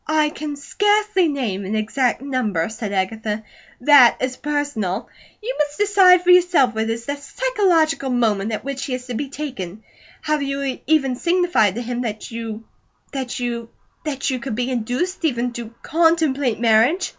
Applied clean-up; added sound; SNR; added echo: none; none; none; none.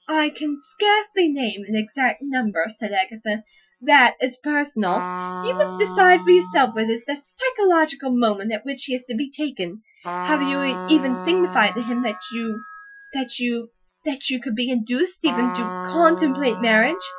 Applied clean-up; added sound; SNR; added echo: classical method Wiener filter.